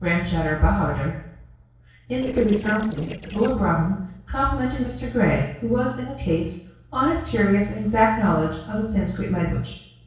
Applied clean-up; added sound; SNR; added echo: neural separator model SepFormer DNS4.